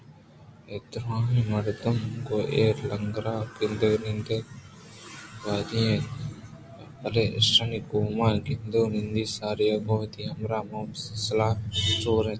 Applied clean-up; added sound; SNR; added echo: none; none; none; none.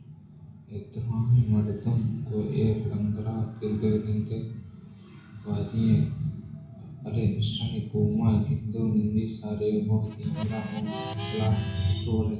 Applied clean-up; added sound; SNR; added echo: none; Harmonica; 13 dB; reverberation time 0.6 s.